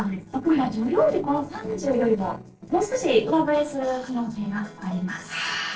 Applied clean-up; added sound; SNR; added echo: neural separator model SepFormer DNS4.